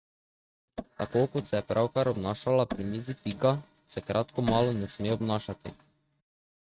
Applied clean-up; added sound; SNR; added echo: neural mask model RNNoise.